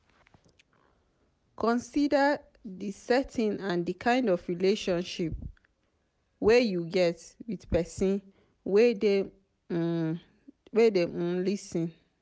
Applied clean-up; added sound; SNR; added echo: none; none; none; none.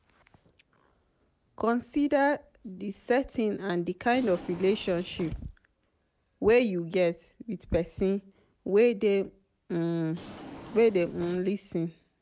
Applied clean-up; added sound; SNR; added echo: none; Drawer open or close; 18 dB; none.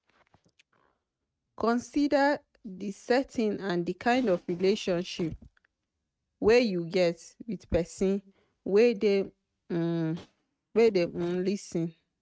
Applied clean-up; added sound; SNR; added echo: neural mask model RNNoise.